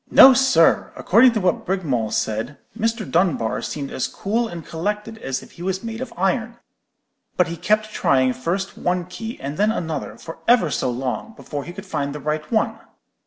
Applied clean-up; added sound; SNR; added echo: none; none; none; none.